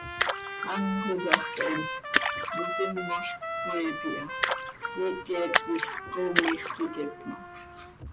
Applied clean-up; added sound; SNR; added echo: none; Trumpet + Splash, splatter; -2 dB; none.